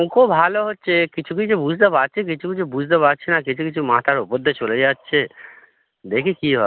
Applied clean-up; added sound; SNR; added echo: none; none; none; none.